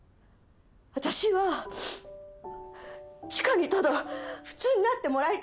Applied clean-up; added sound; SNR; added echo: none; none; none; none.